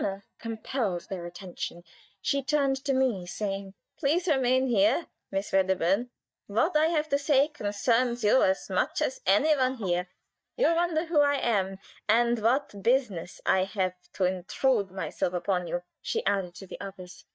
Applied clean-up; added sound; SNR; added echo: neural mask model DeepFilterNet 3.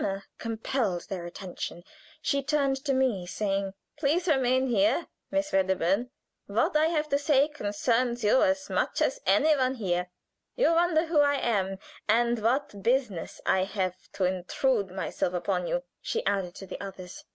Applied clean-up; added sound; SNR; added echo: none; none; none; none.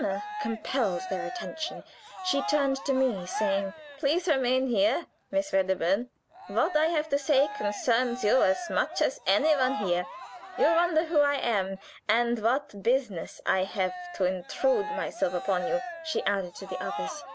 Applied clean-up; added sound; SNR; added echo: none; Cheering; 11 dB; none.